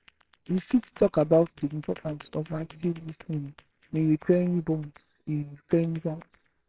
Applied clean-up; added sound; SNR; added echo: neural separator model SepFormer WHAMR!.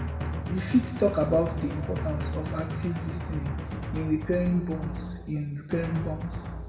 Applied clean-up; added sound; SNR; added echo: none; Drum; 4 dB; reverberation time 1.6 s.